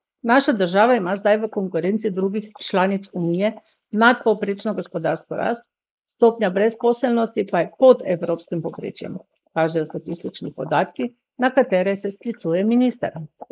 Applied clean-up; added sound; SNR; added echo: neural mask model Resemble Enhance denoiser.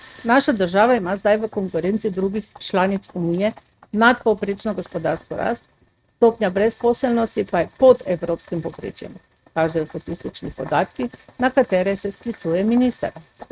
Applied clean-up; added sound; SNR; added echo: neural mask model RNNoise.